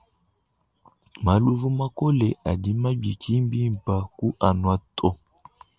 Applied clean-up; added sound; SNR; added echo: none; none; none; none.